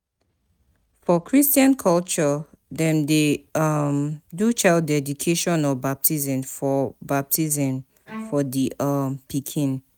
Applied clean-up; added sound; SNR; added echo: neural mask model RNNoise.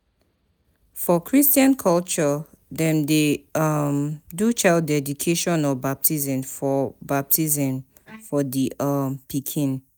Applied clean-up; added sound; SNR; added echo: neural mask model DeepFilterNet 3.